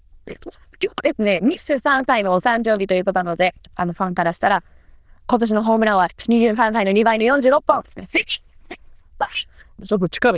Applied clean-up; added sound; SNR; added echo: neural diffusion model UNIVERSE++.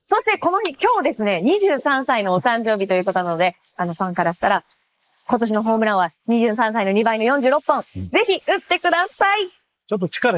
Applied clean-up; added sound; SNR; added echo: neural mask model Resemble Enhance denoiser.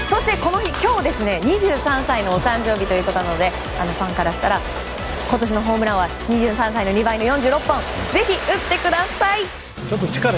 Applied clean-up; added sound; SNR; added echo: none; none; none; none.